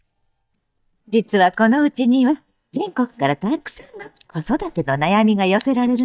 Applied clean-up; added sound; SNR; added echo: neural mask model DeepFilterNet 3.